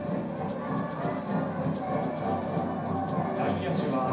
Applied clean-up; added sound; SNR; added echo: none; Rattle (instrument); 19 dB; reverberation time 0.6 s.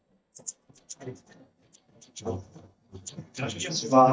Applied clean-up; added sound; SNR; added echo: neural mask model DeepFilterNet 3.